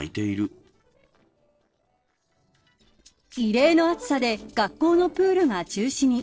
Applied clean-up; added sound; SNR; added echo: neural separator model SepFormer DNS4.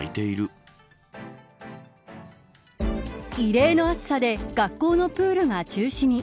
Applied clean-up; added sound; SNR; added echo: none; none; none; none.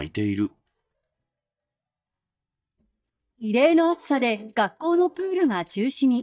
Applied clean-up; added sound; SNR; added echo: neural mask model DeepFilterNet 3.